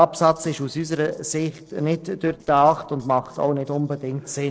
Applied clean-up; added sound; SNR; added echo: neural separator model SepFormer DNS4.